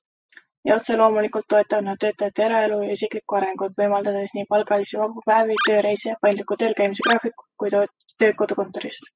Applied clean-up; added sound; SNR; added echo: classical method spectral subtraction.